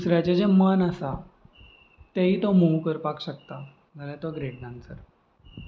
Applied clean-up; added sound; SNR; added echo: none; none; none; none.